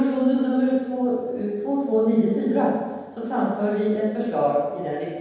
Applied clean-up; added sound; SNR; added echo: none; none; none; reverberation time 1.2 s.